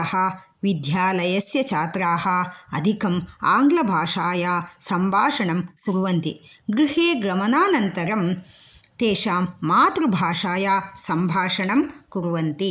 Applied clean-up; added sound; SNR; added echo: neural mask model Resemble Enhance denoiser.